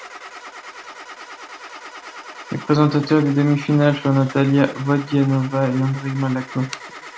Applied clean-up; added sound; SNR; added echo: none; Engine starting / Car; 16 dB; none.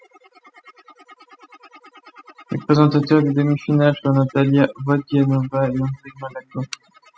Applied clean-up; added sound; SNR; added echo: classical method spectral subtraction.